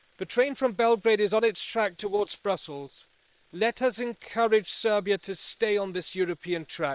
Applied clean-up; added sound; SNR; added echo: neural separator model SepFormer WHAM!.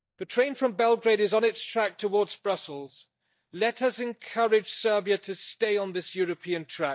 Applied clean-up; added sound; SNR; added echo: neural mask model DeepFilterNet 3.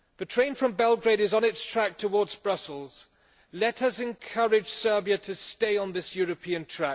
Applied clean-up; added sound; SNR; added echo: none; none; none; none.